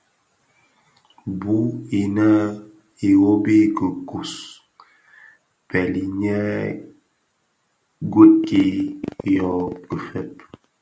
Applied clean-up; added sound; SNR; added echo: none; none; none; none.